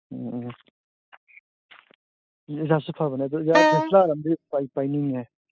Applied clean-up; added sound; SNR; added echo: classical method spectral subtraction.